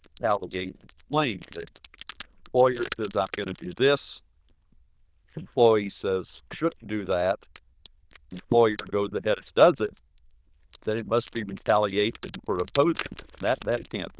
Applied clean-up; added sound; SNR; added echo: neural diffusion model UNIVERSE++.